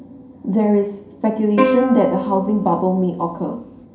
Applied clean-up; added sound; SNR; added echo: none; Plucked string instrument; 4 dB; reverberation time 0.5 s.